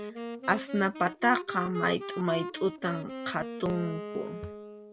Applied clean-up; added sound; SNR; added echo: none; Wind instrument, woodwind instrument; 8 dB; none.